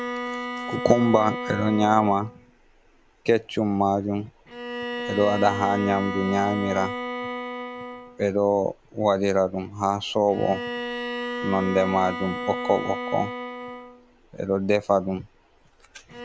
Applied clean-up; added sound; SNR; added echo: none; Bowed string instrument; 8 dB; none.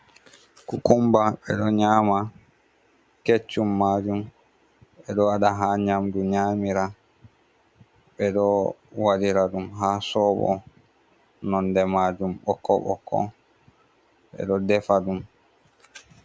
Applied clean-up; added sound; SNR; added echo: none; none; none; none.